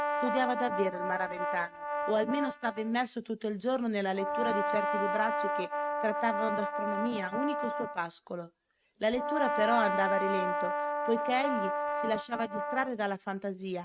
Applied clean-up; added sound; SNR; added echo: neural mask model RNNoise.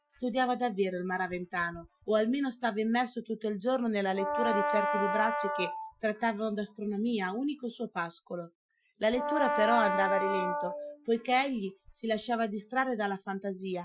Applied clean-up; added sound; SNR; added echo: classical method Wiener filter.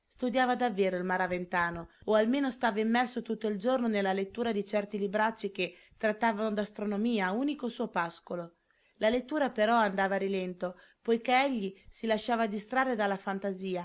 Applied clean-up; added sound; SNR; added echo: none; none; none; none.